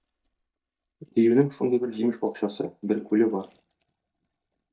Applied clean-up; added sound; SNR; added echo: neural mask model DeepFilterNet 3.